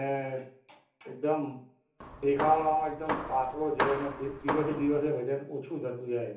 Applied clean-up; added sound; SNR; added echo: none; Hammer; 5 dB; reverberation time 1.2 s.